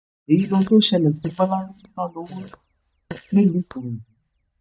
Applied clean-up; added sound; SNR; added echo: neural mask model DeepFilterNet 3.